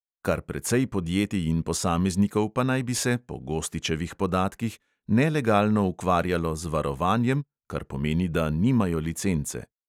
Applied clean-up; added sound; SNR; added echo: none; none; none; none.